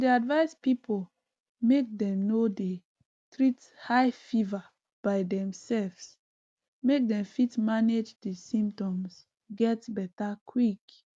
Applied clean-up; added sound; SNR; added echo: none; none; none; none.